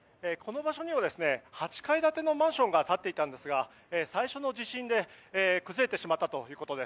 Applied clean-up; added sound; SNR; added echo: none; none; none; none.